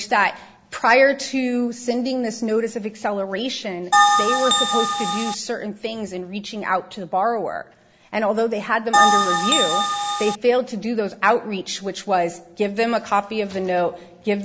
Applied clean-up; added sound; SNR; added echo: none; Bell; -4 dB; none.